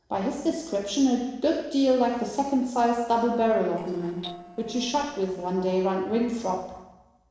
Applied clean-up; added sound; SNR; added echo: neural separator model SepFormer DNS4.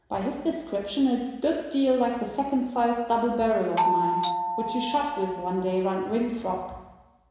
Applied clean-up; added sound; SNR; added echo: none; Doorbell; 1 dB; reverberation time 1.0 s.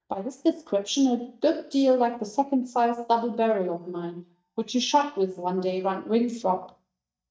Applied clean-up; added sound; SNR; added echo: neural mask model DeepFilterNet 3.